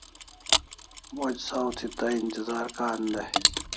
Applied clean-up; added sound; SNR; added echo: none; Mechanisms; 0 dB; none.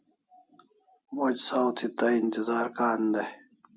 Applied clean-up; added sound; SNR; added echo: none; none; none; none.